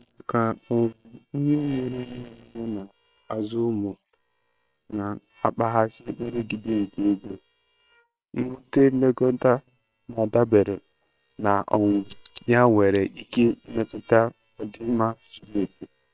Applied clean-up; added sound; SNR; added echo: neural separator model SepFormer WHAM!.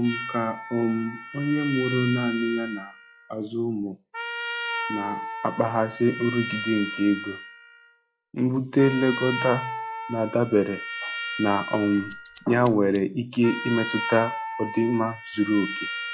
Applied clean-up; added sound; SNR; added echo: classical method log-MMSE.